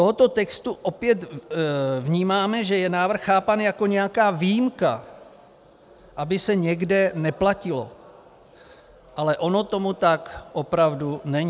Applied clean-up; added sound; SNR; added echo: none; none; none; none.